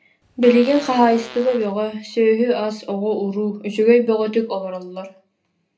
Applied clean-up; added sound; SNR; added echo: none; Fart; 17 dB; reverberation time 0.3 s.